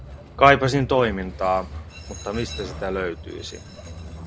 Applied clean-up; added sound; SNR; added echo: none; Train; 13 dB; none.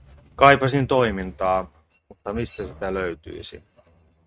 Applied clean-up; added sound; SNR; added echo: neural mask model RNNoise.